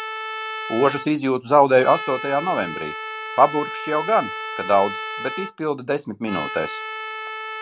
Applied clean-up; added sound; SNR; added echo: none; Trumpet; 9 dB; none.